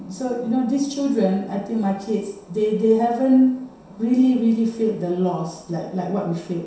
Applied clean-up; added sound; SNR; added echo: none; none; none; reverberation time 0.7 s.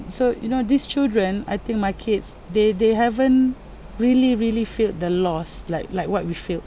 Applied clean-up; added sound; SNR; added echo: none; none; none; none.